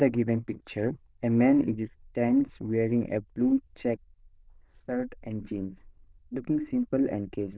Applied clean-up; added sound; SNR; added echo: neural diffusion model UNIVERSE++.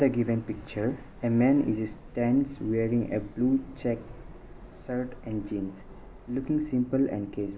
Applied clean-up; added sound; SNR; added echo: none; Subway, metro, underground; 17 dB; none.